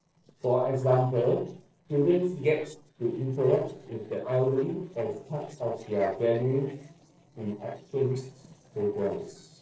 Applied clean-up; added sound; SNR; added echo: neural separator model SepFormer DNS4.